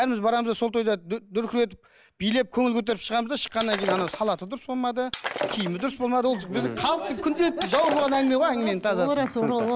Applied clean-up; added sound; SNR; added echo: none; Shatter; 8 dB; none.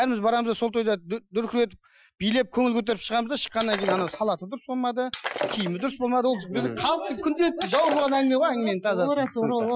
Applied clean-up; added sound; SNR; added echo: classical method Wiener filter.